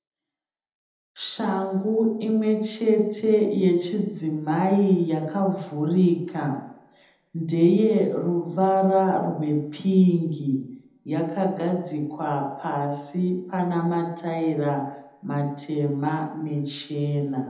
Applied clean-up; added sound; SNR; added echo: none; none; none; reverberation time 0.8 s.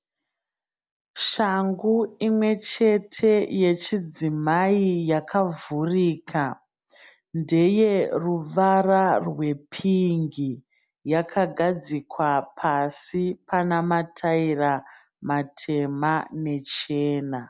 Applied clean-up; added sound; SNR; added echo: none; none; none; none.